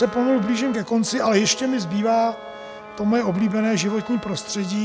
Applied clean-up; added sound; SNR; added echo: none; Bowed string instrument + Trumpet; 15 dB; none.